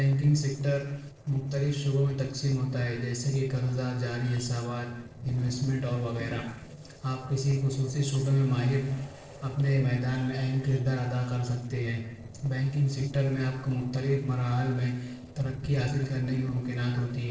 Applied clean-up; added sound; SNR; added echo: neural separator model SepFormer DNS4.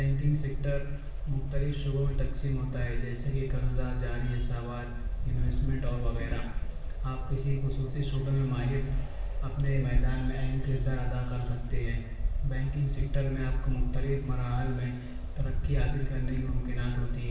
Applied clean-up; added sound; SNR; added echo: none; Wind; 0 dB; reverberation time 0.9 s.